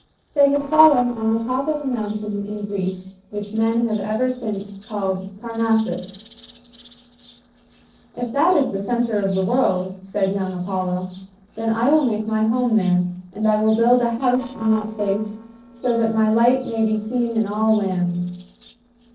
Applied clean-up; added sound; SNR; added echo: neural separator model SepFormer DNS4.